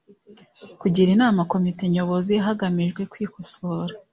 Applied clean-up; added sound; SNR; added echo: none; none; none; none.